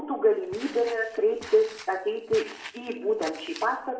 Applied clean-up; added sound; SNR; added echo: none; Walk, footsteps; 17 dB; reverberation time 0.5 s.